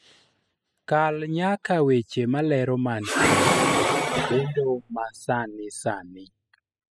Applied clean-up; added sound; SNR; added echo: classical method spectral subtraction.